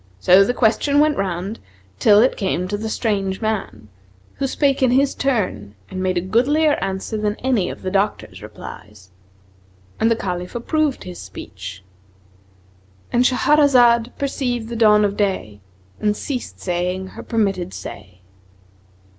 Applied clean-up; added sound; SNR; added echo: none; none; none; none.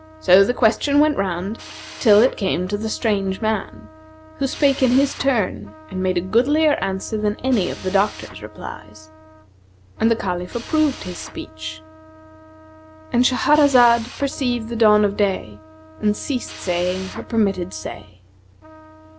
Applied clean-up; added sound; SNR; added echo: none; Trumpet + Drill; 20 dB; none.